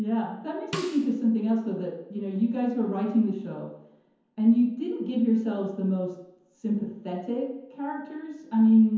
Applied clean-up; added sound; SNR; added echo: none; Snare drum; 14 dB; reverberation time 0.9 s.